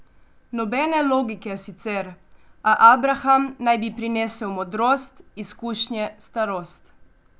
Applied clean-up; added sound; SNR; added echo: none; none; none; none.